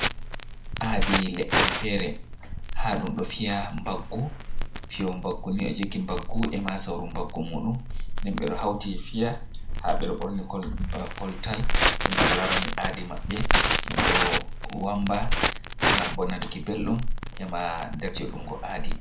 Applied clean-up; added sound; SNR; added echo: none; Crackle; -4 dB; reverberation time 0.3 s.